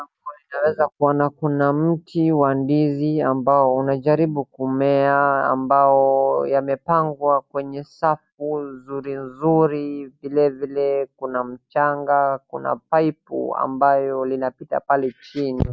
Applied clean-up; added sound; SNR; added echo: none; none; none; none.